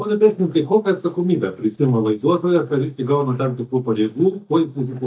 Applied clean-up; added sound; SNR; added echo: neural mask model DeepFilterNet 3.